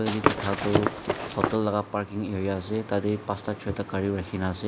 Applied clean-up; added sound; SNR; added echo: none; Walk, footsteps / Run; -2 dB; none.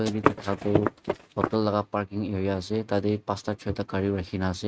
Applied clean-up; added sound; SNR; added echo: neural mask model RNNoise.